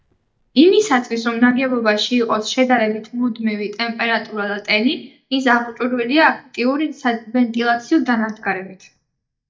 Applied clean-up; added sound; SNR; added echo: neural mask model DeepFilterNet 3.